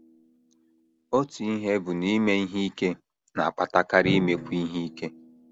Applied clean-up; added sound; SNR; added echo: none; Drum; 14 dB; none.